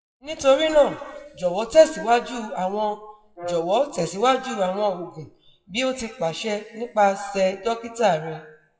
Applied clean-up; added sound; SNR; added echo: classical method WPE with log-MMSE.